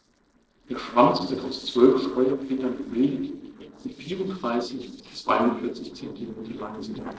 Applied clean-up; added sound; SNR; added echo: neural separator model SepFormer DNS4.